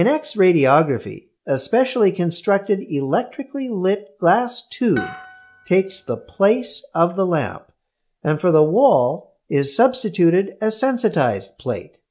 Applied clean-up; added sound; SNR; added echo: none; Harp; 17 dB; none.